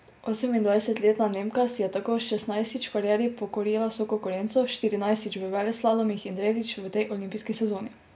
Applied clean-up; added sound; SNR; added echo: none; none; none; none.